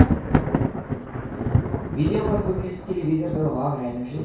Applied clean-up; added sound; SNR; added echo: none; Thunder; -3 dB; reverberation time 0.6 s.